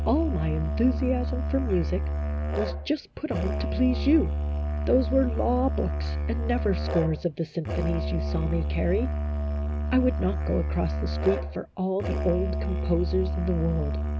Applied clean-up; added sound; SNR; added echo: none; Musical instrument; 0 dB; none.